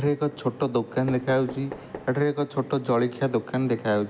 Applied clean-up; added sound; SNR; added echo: none; Knock; 19 dB; none.